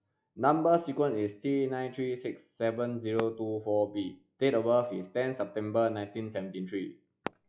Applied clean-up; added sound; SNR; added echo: classical method log-MMSE.